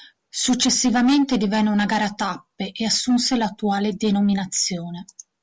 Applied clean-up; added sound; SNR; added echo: none; none; none; none.